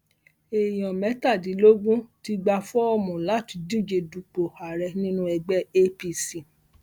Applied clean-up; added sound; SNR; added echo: none; none; none; none.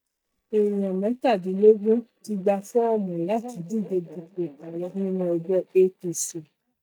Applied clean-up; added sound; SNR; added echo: neural mask model DeepFilterNet 3.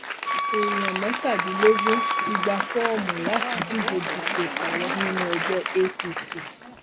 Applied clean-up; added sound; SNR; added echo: none; Wind instrument, woodwind instrument + Applause; 0 dB; none.